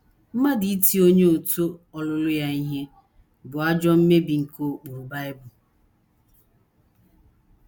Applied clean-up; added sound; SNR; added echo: none; none; none; none.